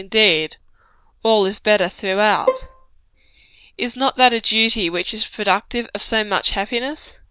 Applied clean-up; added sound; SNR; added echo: neural diffusion model UNIVERSE++.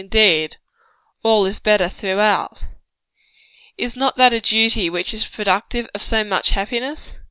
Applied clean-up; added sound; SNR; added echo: none; none; none; none.